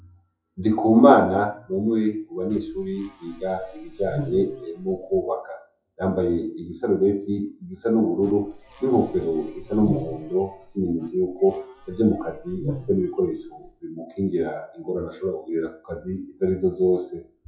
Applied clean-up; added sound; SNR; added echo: classical method WPE with log-MMSE.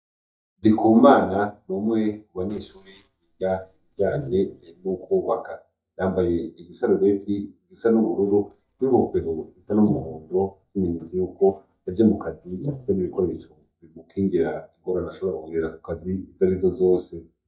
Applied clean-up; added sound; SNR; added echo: neural mask model DeepFilterNet 3.